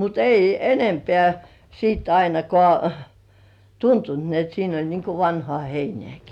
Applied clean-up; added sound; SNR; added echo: none; none; none; none.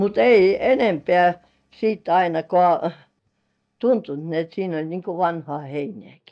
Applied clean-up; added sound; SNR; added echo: neural mask model DeepFilterNet 3.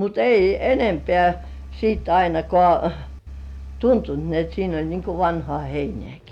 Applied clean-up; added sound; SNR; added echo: none; Engine; 14 dB; none.